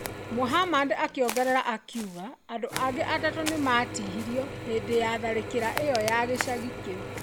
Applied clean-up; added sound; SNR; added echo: none; Drill / Mechanisms + Walk, footsteps; 8 dB; none.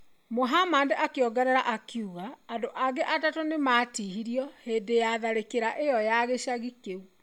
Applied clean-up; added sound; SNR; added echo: none; none; none; none.